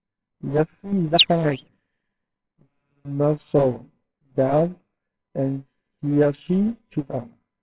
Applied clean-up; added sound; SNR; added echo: neural separator model SepFormer WHAMR!.